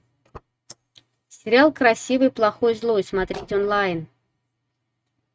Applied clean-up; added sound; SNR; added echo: neural mask model RNNoise.